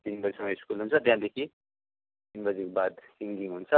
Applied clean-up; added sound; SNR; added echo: none; none; none; none.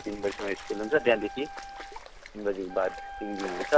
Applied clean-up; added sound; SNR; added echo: none; Stream + Wind instrument, woodwind instrument; 11 dB; none.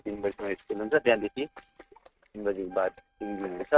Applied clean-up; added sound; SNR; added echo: neural mask model RNNoise.